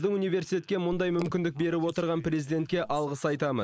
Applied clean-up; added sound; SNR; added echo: neural mask model Resemble Enhance denoiser.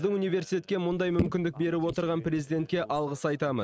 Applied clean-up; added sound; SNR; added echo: neural mask model RNNoise.